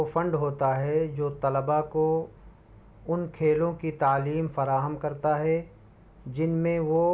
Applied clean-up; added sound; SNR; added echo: none; none; none; none.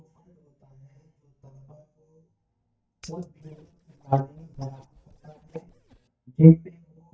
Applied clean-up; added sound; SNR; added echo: neural mask model DeepFilterNet 3.